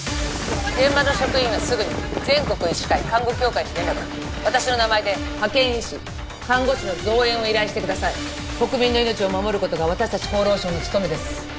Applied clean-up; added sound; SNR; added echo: none; none; none; none.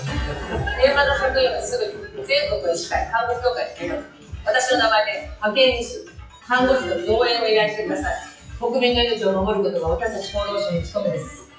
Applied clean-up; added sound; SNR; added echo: classical method WPE with log-MMSE.